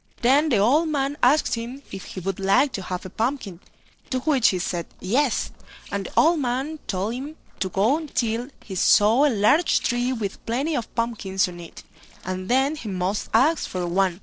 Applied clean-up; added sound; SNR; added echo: neural separator model SepFormer DNS4.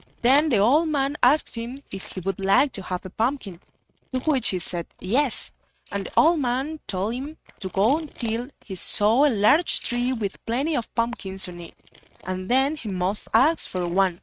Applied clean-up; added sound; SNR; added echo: neural mask model RNNoise.